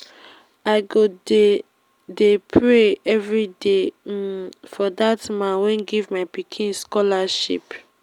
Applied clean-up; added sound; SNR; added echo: none; none; none; none.